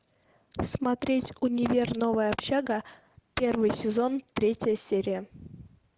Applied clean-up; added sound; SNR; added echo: none; none; none; none.